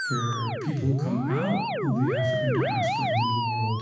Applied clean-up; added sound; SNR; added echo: none; Musical instrument; 0 dB; reverberation time 1.1 s.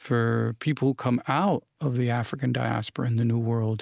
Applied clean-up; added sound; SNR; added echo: none; none; none; none.